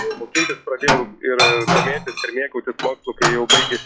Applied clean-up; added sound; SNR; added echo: classical method log-MMSE.